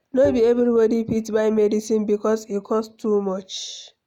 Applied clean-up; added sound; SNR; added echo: none; Bowed string instrument; 14 dB; none.